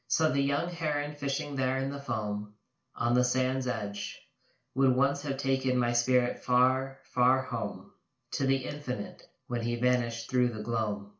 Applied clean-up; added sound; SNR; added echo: none; none; none; reverberation time 0.3 s.